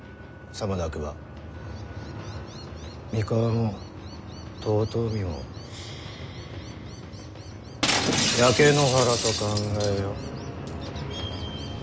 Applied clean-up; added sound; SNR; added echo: none; Shatter; 1 dB; none.